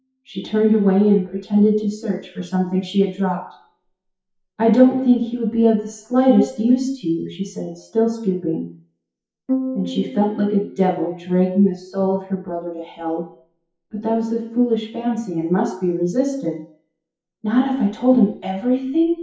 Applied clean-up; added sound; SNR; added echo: classical method WPE with log-MMSE.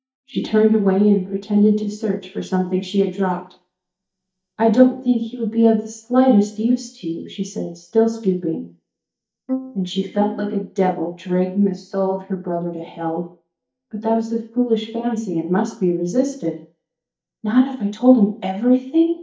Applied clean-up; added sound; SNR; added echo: neural mask model DeepFilterNet 3.